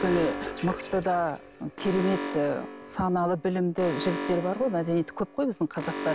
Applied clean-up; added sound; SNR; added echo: none; Alarm; 8 dB; none.